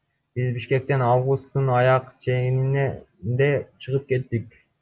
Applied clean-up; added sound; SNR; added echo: none; none; none; none.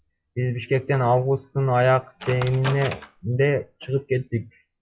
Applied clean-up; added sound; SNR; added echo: classical method log-MMSE.